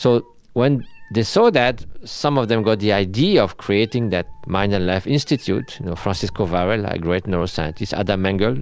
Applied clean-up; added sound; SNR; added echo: none; Meow; 16 dB; none.